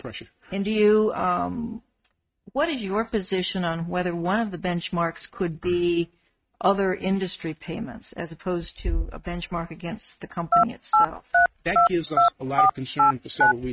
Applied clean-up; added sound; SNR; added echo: neural mask model RNNoise.